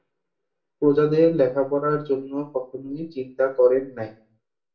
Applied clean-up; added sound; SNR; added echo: none; none; none; reverberation time 0.3 s.